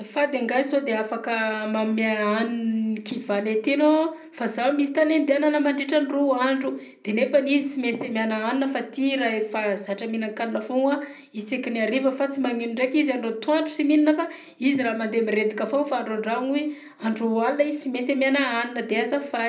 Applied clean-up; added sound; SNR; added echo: none; none; none; reverberation time 0.4 s.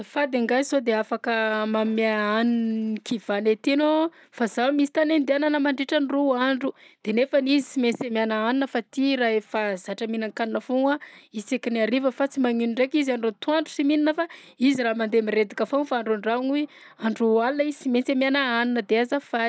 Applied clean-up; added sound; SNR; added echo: none; none; none; none.